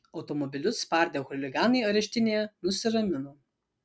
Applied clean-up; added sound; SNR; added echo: none; none; none; none.